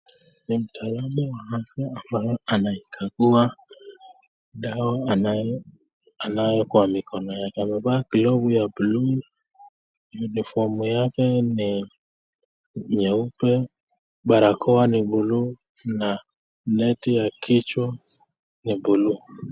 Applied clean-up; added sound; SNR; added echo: none; none; none; none.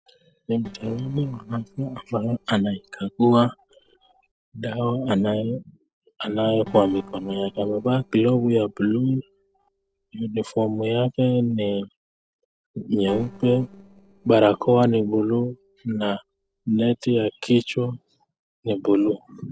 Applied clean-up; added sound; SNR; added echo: neural separator model SepFormer DNS4.